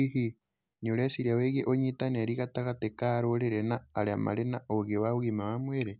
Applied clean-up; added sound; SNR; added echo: none; none; none; none.